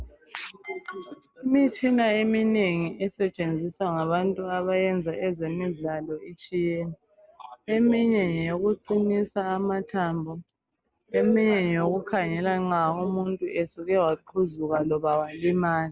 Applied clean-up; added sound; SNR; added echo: none; none; none; none.